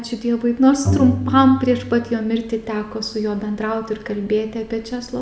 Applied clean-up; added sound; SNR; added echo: none; Bowed string instrument; 8 dB; none.